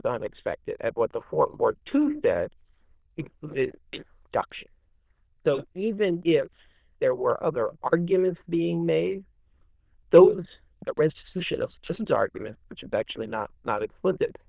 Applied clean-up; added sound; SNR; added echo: neural diffusion model UNIVERSE++.